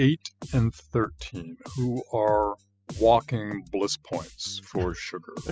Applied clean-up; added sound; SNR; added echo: classical method spectral subtraction.